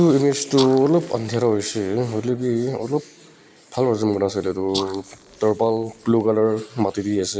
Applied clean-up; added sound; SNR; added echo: neural mask model Resemble Enhance denoiser.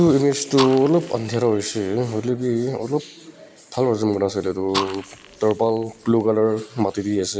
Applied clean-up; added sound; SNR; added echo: none; Fire; 12 dB; none.